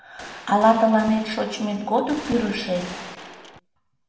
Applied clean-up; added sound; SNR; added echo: none; Gunshot, gunfire; 16 dB; reverberation time 1.2 s.